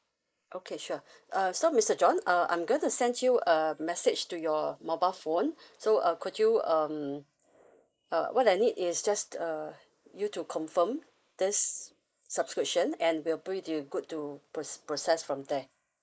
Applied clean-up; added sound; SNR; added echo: neural mask model Resemble Enhance denoiser.